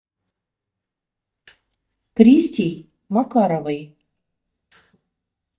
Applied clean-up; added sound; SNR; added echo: neural mask model DeepFilterNet 3.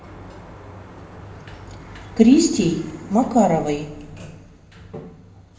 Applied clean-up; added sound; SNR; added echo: none; Sliding door; 18 dB; reverberation time 0.9 s.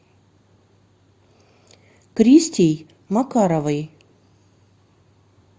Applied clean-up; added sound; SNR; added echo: none; none; none; none.